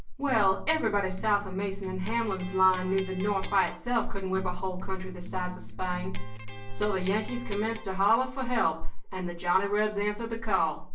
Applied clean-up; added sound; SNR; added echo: none; Electric guitar; 15 dB; reverberation time 0.3 s.